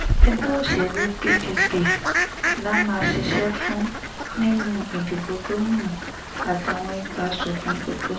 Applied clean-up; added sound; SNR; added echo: none; Fowl; -1 dB; reverberation time 0.4 s.